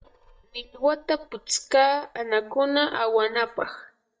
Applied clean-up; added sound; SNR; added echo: neural mask model DeepFilterNet 3.